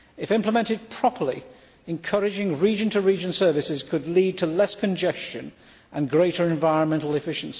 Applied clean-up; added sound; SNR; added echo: none; none; none; none.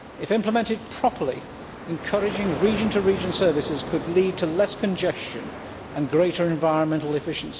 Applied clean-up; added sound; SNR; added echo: none; Ocean; 11 dB; none.